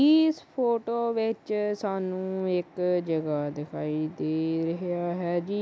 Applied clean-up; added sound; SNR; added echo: none; none; none; none.